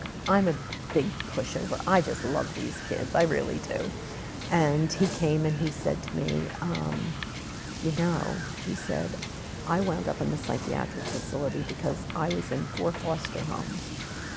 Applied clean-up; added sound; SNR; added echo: none; Wind / Boat, Water vehicle; 7 dB; none.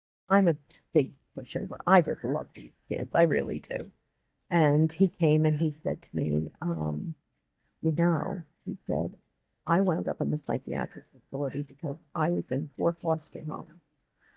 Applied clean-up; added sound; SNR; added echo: neural mask model DeepFilterNet 3.